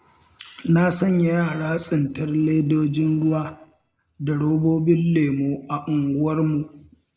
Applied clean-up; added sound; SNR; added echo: neural separator model SepFormer DNS4.